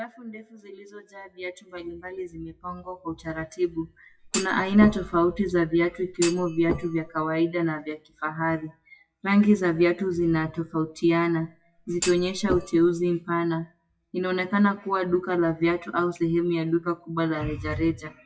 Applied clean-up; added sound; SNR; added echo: classical method WPE with log-MMSE.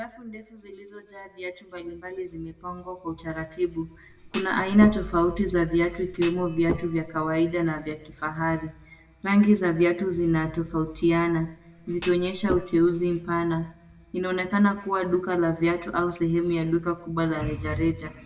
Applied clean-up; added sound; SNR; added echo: none; Thump, thud; 9 dB; reverberation time 0.9 s.